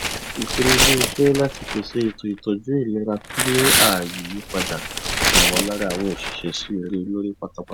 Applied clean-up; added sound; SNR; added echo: none; Tearing; -1 dB; none.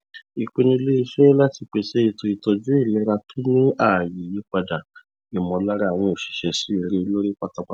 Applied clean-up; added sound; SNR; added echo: none; none; none; none.